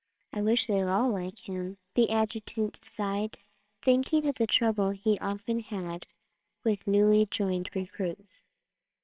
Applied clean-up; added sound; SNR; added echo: neural separator model SepFormer WHAMR!.